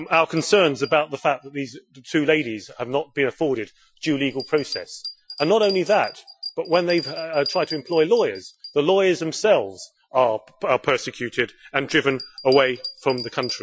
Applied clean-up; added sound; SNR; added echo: classical method Wiener filter.